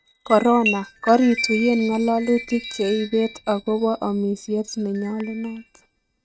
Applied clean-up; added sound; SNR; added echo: neural mask model RNNoise.